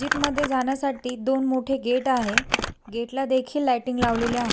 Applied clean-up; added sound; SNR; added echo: none; Crumpling, crinkling; 6 dB; none.